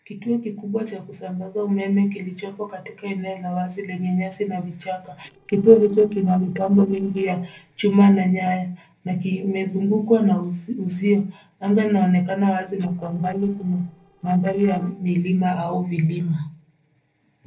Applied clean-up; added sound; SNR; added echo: neural separator model SepFormer DNS4.